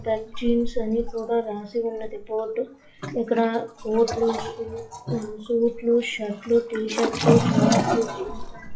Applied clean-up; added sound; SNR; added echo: classical method WPE with log-MMSE.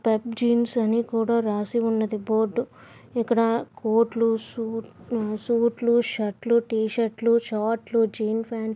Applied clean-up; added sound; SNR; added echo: none; none; none; none.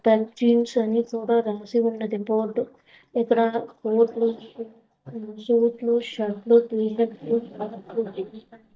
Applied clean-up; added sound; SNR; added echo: neural mask model DeepFilterNet 3.